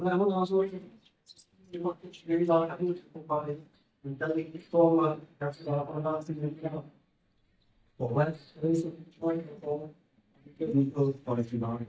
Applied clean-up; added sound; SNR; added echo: neural mask model DeepFilterNet 3.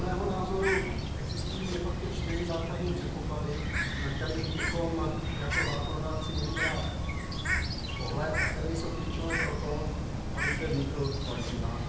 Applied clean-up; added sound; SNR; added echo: none; Bird; -4 dB; reverberation time 0.9 s.